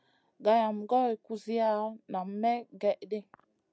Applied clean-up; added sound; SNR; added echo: none; none; none; none.